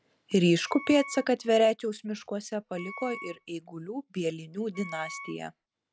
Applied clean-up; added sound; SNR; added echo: none; Wind instrument, woodwind instrument; 15 dB; none.